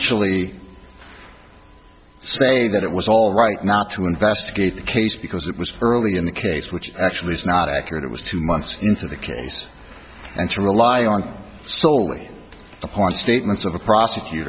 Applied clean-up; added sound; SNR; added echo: none; none; none; none.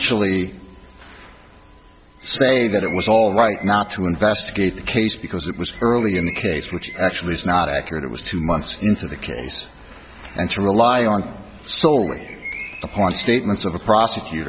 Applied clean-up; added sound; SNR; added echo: none; Bird; 17 dB; none.